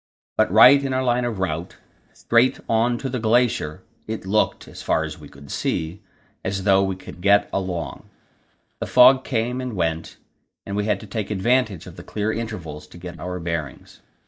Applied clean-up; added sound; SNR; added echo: neural mask model DeepFilterNet 3.